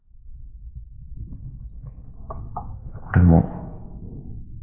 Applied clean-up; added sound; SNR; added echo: neural mask model Resemble Enhance denoiser.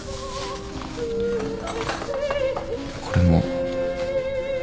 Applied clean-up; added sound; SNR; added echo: none; Cutlery, silverware; 11 dB; none.